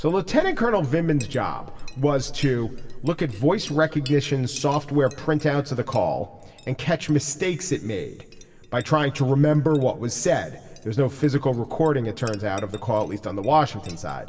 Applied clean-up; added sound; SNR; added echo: none; Chink, clink; 15 dB; reverberation time 1.6 s.